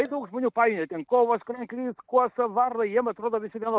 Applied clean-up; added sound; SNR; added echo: neural mask model DeepFilterNet 3.